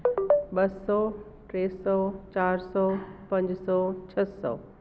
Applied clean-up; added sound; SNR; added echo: none; none; none; none.